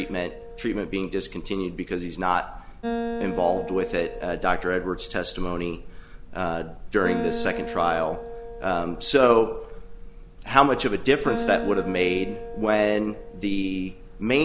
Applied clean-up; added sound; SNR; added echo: none; Acoustic guitar; 11 dB; none.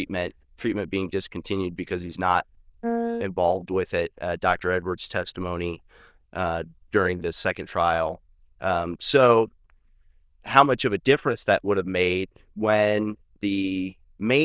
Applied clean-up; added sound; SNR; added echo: neural diffusion model UNIVERSE++.